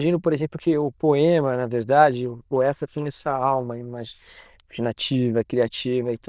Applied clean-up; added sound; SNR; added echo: neural diffusion model UNIVERSE++.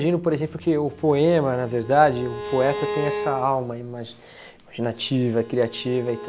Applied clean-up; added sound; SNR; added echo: none; Bowed string instrument; 12 dB; none.